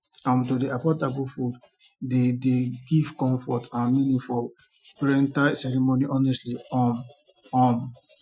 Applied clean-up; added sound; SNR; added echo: classical method Wiener filter.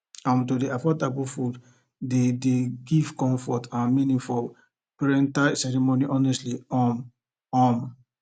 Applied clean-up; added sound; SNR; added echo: none; none; none; none.